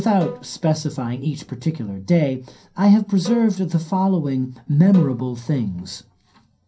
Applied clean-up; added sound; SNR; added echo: none; Bowed string instrument; 19 dB; reverberation time 0.3 s.